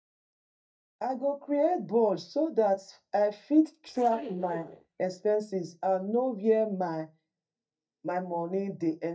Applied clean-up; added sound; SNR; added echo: neural mask model DeepFilterNet 3.